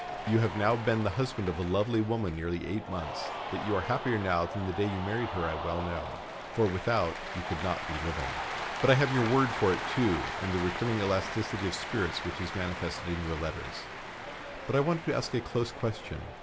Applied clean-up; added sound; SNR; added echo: none; Cheering; 7 dB; none.